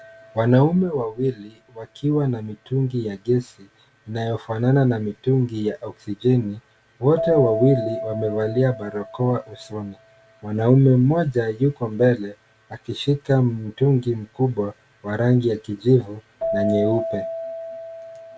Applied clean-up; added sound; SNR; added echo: none; Keyboard (musical); 12 dB; none.